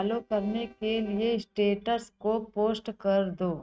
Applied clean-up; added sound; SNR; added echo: neural mask model RNNoise.